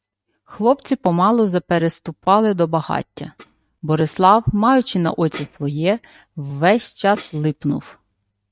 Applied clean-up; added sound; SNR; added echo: neural mask model RNNoise.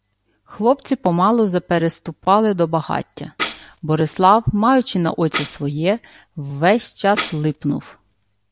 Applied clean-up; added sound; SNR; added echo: none; Tambourine; 13 dB; none.